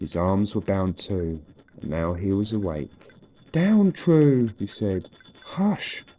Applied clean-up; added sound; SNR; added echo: neural separator model SepFormer DNS4.